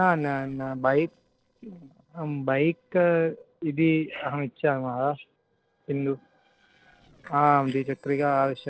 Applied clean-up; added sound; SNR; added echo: neural separator model SepFormer DNS4.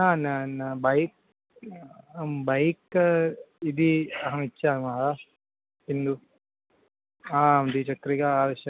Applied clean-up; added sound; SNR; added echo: none; none; none; none.